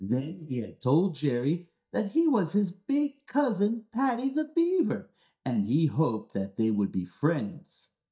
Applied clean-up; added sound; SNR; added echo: neural mask model DeepFilterNet 3.